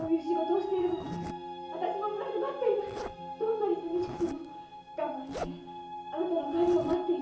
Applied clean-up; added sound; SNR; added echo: none; Zipper (clothing); 15 dB; reverberation time 0.7 s.